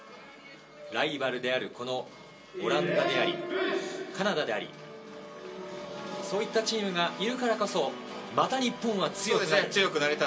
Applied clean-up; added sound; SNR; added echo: none; none; none; reverberation time 0.2 s.